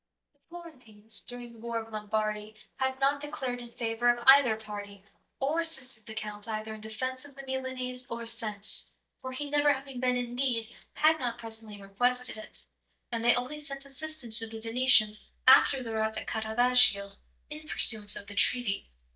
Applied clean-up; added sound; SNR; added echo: neural mask model DeepFilterNet 3.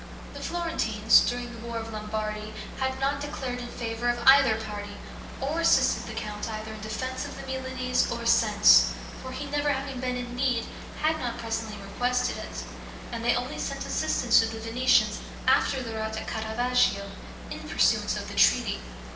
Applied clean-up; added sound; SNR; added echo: none; Water; 14 dB; reverberation time 0.9 s.